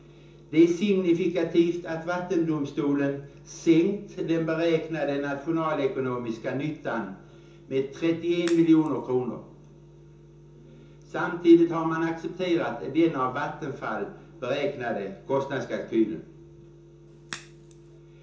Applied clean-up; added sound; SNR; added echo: none; Crack; 19 dB; reverberation time 0.6 s.